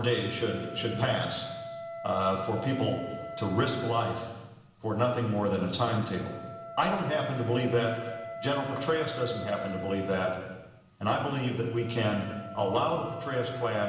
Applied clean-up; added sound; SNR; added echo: none; Wind instrument, woodwind instrument; 11 dB; reverberation time 1.1 s.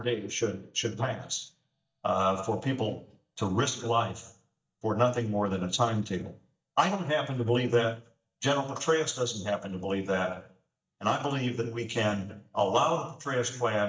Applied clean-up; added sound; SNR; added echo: neural mask model DeepFilterNet 3.